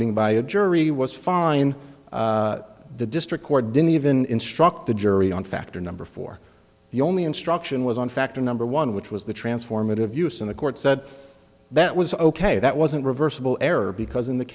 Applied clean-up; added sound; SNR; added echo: none; none; none; none.